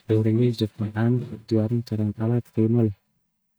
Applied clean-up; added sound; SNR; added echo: neural mask model DeepFilterNet 3.